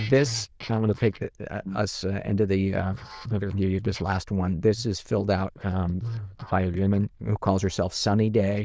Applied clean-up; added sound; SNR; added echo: neural diffusion model UNIVERSE++.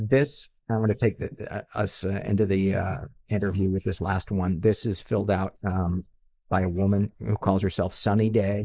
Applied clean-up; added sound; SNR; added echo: neural mask model Resemble Enhance denoiser.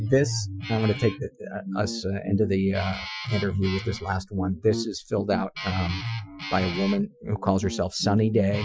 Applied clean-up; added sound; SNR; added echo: classical method Wiener filter.